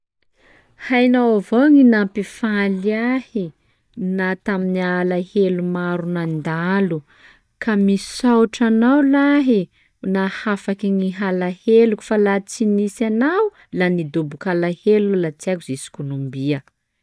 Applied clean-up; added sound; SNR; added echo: neural mask model DeepFilterNet 3.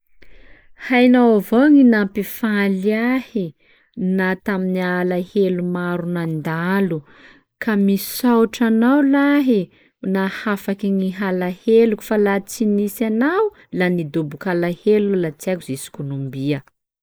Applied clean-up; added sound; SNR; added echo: neural mask model Resemble Enhance denoiser.